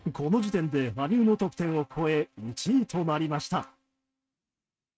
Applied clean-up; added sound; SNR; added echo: neural mask model RNNoise.